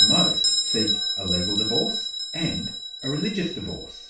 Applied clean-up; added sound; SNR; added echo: none; Bell; -4 dB; reverberation time 0.3 s.